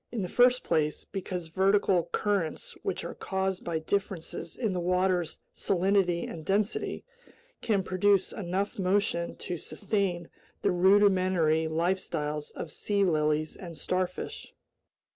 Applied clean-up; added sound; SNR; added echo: none; none; none; none.